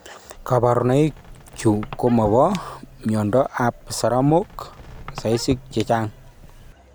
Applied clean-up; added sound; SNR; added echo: none; Squeak; 17 dB; none.